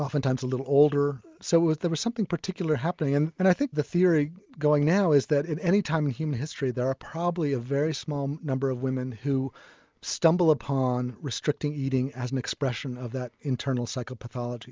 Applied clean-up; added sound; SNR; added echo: none; none; none; none.